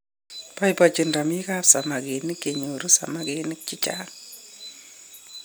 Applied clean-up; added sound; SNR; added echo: none; none; none; none.